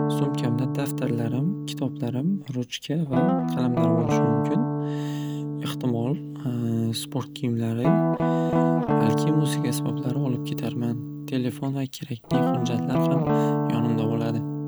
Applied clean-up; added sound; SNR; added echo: none; Guitar; -2 dB; none.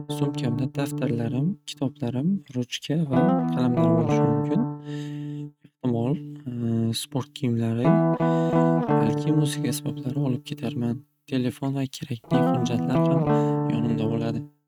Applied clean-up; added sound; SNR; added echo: neural mask model RNNoise.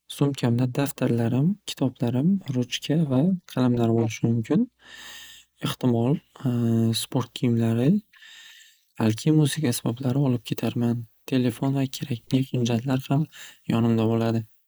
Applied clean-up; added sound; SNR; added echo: neural mask model Resemble Enhance denoiser.